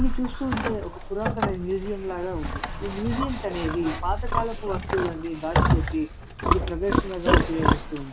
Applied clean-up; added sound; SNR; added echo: none; Livestock, farm animals, working animals; -3 dB; none.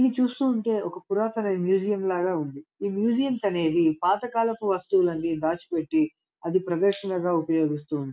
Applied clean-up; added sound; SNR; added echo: none; none; none; none.